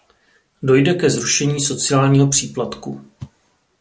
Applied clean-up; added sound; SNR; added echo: none; none; none; none.